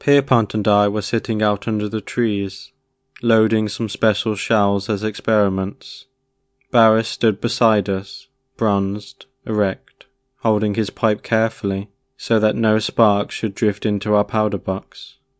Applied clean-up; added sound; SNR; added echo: none; none; none; none.